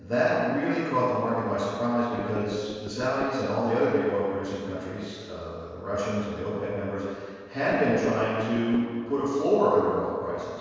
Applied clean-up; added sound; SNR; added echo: neural separator model SepFormer DNS4.